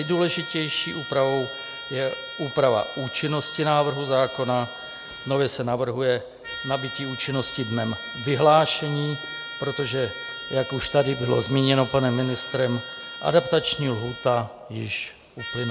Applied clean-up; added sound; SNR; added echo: none; Trumpet; 11 dB; none.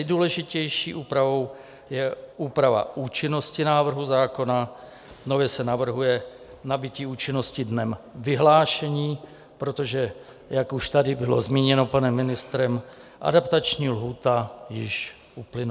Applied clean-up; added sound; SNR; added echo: none; none; none; none.